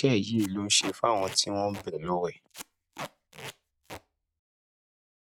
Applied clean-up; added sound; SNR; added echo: none; Packing tape, duct tape; 15 dB; none.